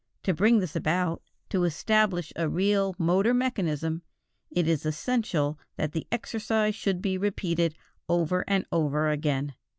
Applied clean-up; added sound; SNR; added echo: none; none; none; none.